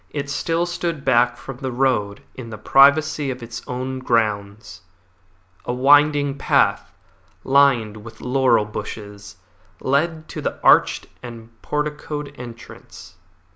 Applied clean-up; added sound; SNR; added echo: none; none; none; none.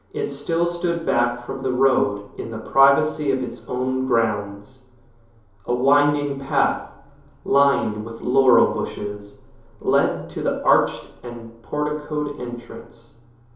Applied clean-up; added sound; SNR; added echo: none; none; none; reverberation time 2.8 s.